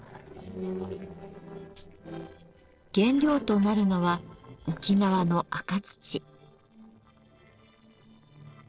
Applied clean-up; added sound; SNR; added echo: neural separator model SepFormer DNS4.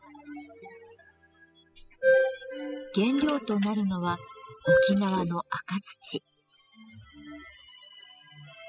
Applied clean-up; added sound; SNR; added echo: classical method spectral subtraction.